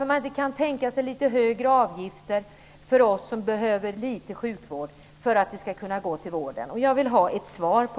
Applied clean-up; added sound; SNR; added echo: none; none; none; none.